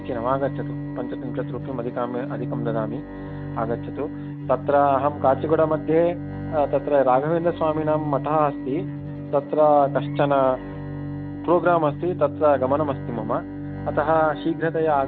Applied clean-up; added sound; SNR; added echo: none; Bowed string instrument; 8 dB; none.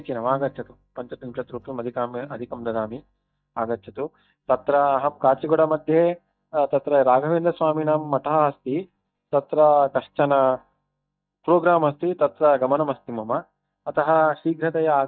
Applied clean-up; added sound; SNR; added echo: neural mask model DeepFilterNet 3.